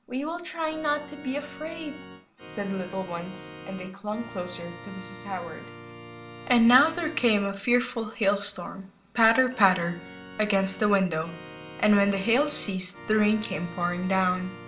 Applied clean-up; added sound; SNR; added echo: none; Organ; 16 dB; reverberation time 0.4 s.